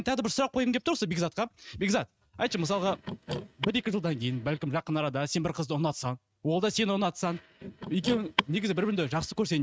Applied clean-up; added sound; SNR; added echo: neural mask model RNNoise.